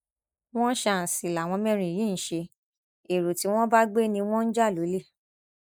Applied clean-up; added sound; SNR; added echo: neural mask model Resemble Enhance denoiser.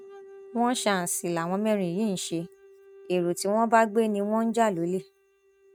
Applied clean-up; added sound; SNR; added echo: neural mask model RNNoise.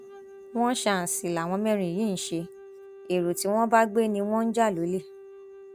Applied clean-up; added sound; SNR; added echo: none; Wind instrument, woodwind instrument; 19 dB; none.